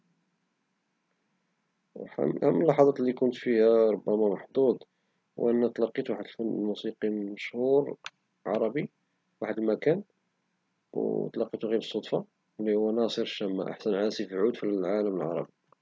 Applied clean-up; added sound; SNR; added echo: none; none; none; none.